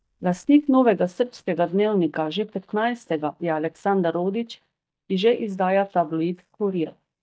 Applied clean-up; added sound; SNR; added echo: neural mask model DeepFilterNet 3.